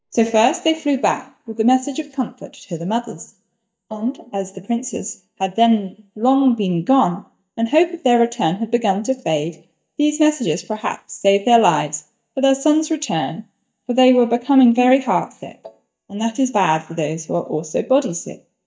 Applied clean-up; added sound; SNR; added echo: neural mask model DeepFilterNet 3.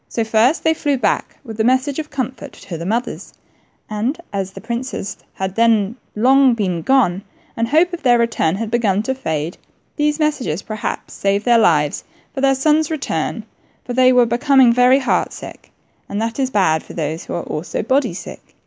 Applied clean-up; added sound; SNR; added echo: none; none; none; none.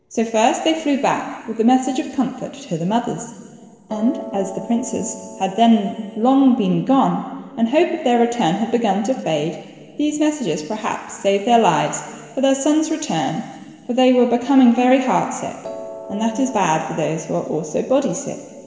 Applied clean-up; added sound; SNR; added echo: neural separator model SepFormer DNS4.